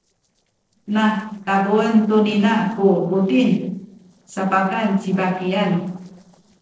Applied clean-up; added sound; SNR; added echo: neural separator model SepFormer DNS4.